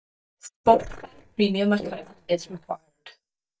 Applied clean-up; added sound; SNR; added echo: neural mask model DeepFilterNet 3.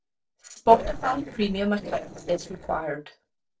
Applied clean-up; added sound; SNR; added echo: neural separator model SepFormer DNS4.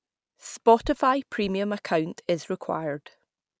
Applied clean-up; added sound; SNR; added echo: none; none; none; none.